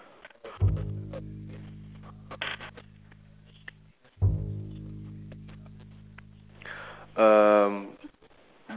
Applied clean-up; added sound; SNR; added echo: none; Bowed string instrument; 4 dB; none.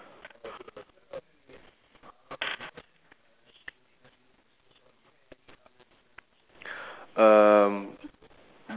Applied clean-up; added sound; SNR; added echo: none; none; none; none.